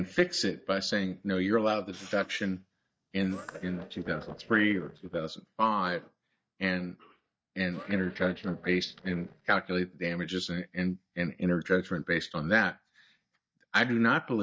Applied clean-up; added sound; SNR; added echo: neural mask model DeepFilterNet 3.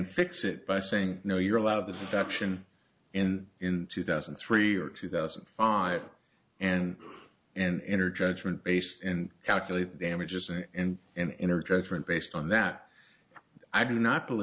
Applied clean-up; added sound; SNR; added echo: none; none; none; none.